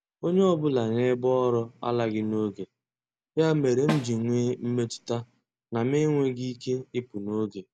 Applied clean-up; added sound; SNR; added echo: none; Snare drum; 10 dB; none.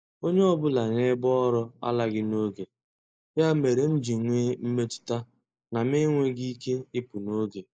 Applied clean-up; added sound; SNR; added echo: neural mask model Resemble Enhance denoiser.